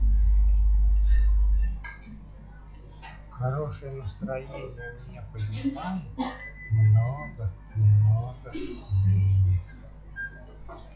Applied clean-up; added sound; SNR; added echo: classical method log-MMSE.